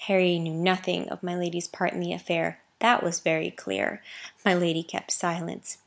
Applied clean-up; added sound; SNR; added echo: none; none; none; none.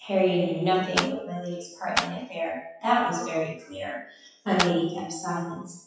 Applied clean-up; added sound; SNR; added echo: classical method WPE with log-MMSE.